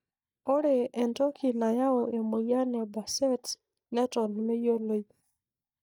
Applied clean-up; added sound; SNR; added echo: neural mask model DeepFilterNet 3.